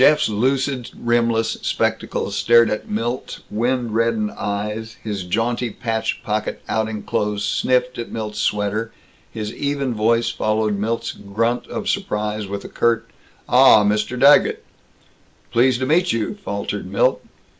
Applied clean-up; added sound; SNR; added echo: none; none; none; none.